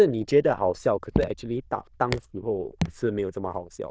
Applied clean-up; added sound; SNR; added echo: neural diffusion model UNIVERSE++.